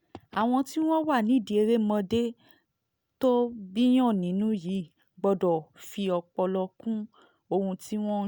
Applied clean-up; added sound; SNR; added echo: none; none; none; none.